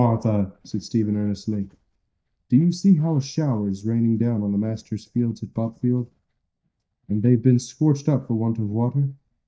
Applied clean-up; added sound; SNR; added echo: neural mask model DeepFilterNet 3.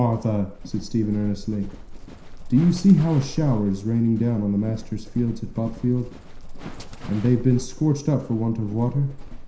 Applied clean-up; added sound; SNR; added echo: none; Livestock, farm animals, working animals; 12 dB; reverberation time 0.5 s.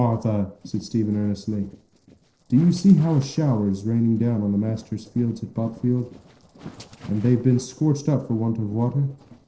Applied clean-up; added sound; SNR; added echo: neural separator model SepFormer DNS4.